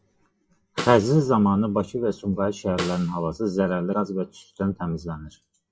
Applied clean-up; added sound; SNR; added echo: classical method WPE with log-MMSE.